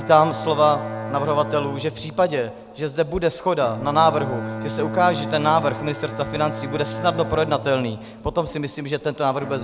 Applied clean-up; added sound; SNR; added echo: none; Bowed string instrument; 10 dB; none.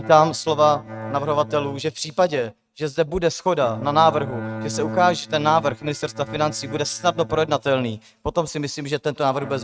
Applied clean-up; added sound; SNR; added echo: neural mask model RNNoise.